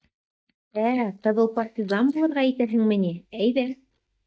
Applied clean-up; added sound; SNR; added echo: neural mask model DeepFilterNet 3.